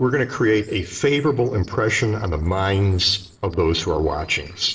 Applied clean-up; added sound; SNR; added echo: neural separator model SepFormer DNS4.